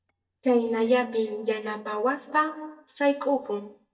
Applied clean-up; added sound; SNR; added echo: neural mask model DeepFilterNet 3.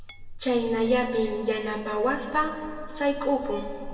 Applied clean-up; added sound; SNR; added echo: none; Chink, clink; 13 dB; reverberation time 2.4 s.